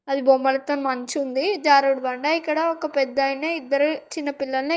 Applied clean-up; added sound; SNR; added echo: neural mask model DeepFilterNet 3.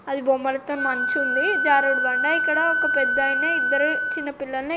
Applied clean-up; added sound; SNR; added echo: none; Wind instrument, woodwind instrument; -1 dB; none.